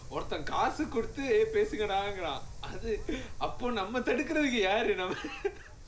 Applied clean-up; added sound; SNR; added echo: none; Wind; 10 dB; none.